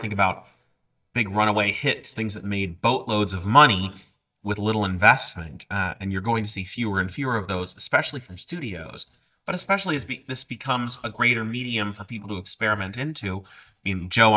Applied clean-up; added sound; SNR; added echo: neural mask model DeepFilterNet 3.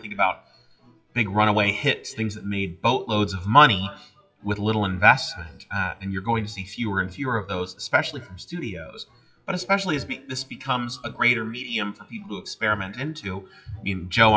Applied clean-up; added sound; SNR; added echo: classical method WPE with log-MMSE.